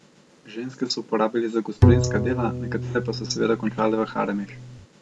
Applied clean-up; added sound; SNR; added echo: none; Bowed string instrument; -1 dB; none.